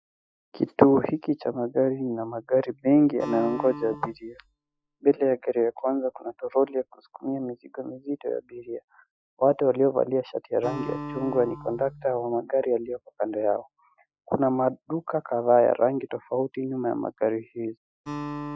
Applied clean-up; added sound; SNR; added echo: classical method Wiener filter.